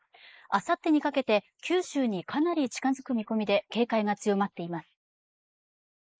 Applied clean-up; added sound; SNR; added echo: neural mask model Resemble Enhance denoiser.